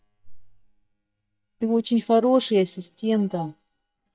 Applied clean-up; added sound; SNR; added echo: neural mask model DeepFilterNet 3.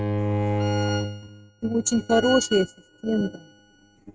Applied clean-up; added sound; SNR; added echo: neural mask model RNNoise.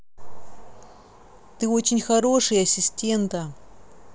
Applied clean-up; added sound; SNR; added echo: none; none; none; none.